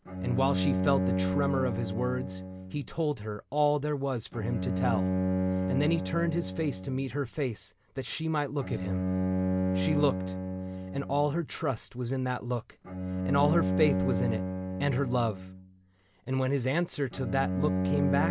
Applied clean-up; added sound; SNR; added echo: none; Bowed string instrument; 1 dB; none.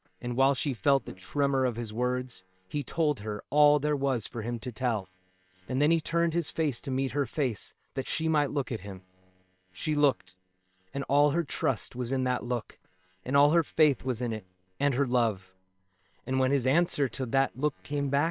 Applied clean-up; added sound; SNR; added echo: neural separator model SepFormer WHAM!.